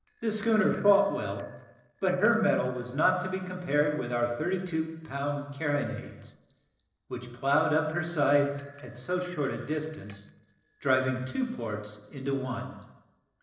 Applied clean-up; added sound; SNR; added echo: neural separator model SepFormer DNS4.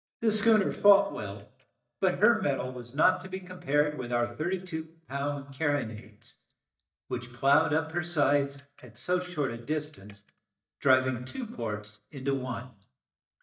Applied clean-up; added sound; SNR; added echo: neural mask model DeepFilterNet 3.